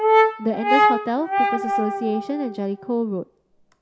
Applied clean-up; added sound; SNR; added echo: none; Brass instrument; -4 dB; none.